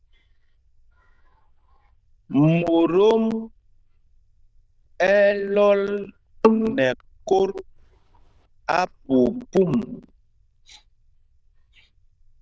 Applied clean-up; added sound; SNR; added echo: neural diffusion model UNIVERSE++.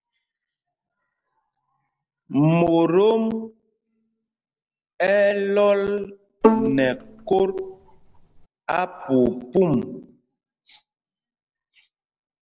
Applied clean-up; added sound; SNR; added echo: neural separator model SepFormer DNS4.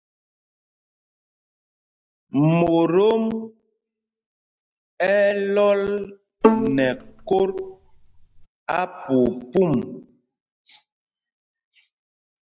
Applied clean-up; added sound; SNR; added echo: neural mask model DeepFilterNet 3.